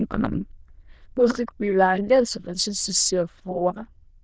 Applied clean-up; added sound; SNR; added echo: neural diffusion model UNIVERSE++.